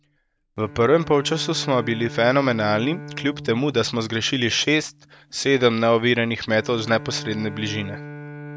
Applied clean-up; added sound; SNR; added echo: none; Bowed string instrument; 15 dB; none.